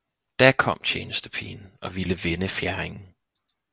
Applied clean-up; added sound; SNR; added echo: none; none; none; none.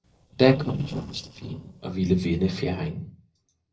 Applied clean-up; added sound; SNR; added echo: neural separator model SepFormer DNS4.